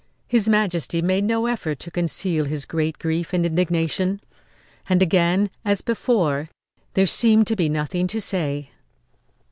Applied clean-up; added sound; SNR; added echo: none; none; none; none.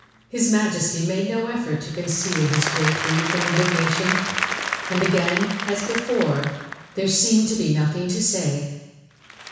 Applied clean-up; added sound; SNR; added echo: none; Applause; 6 dB; reverberation time 1.1 s.